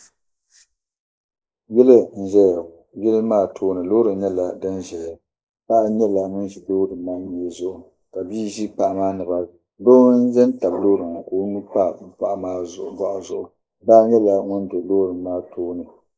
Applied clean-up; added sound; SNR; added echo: neural mask model Resemble Enhance denoiser.